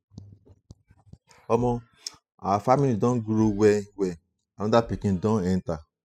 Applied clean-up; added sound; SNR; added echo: classical method spectral subtraction.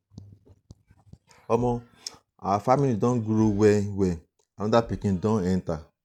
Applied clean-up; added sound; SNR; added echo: none; Bass drum; 19 dB; none.